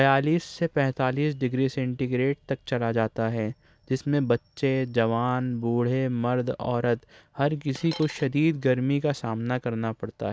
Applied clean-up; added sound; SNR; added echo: none; Coin (dropping); 15 dB; none.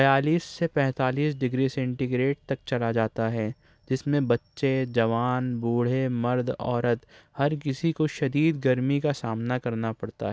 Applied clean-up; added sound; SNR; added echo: none; none; none; none.